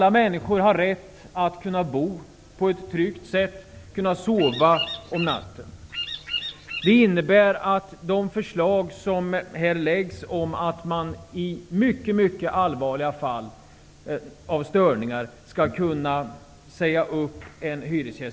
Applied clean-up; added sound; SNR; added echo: none; Bird vocalization, bird call, bird song; 8 dB; none.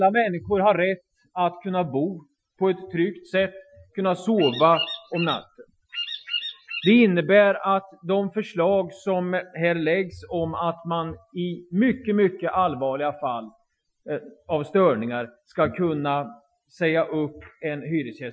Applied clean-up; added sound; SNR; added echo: classical method Wiener filter.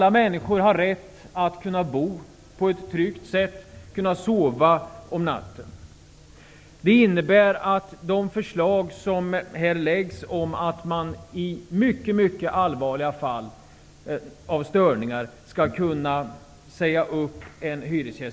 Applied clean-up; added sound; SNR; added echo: none; none; none; none.